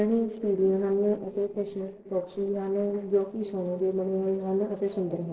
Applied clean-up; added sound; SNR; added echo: neural separator model SepFormer DNS4.